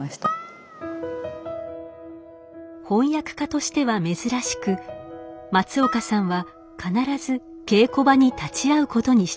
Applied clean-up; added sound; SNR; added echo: none; Harp; 11 dB; none.